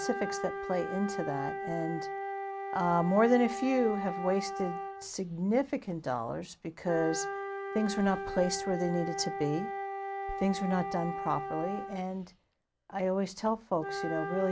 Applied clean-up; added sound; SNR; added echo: none; Wind instrument, woodwind instrument; 6 dB; none.